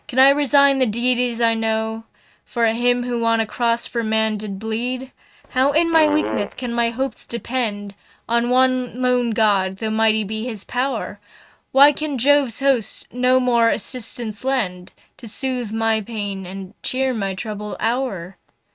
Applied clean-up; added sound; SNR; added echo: neural mask model RNNoise.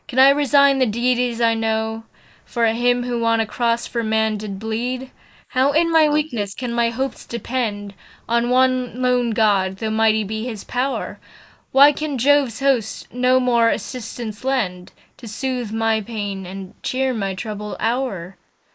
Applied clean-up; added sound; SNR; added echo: neural mask model Resemble Enhance denoiser.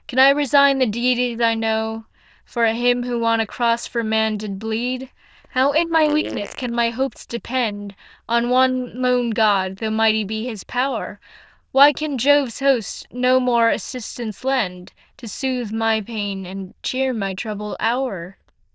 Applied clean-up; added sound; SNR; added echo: neural diffusion model UNIVERSE++.